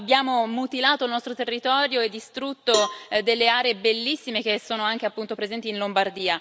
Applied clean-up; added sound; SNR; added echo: none; Cowbell; 10 dB; none.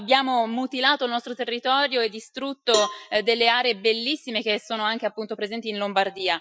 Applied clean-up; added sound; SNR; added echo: classical method Wiener filter.